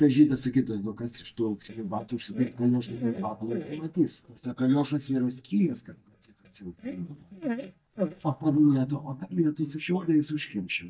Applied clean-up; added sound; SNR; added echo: neural mask model DeepFilterNet 3.